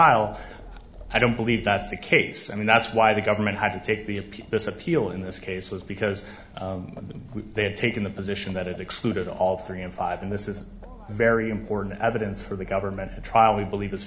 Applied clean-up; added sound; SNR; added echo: none; Livestock, farm animals, working animals; 19 dB; none.